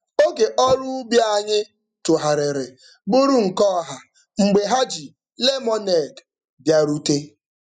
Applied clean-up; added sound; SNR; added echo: classical method spectral subtraction.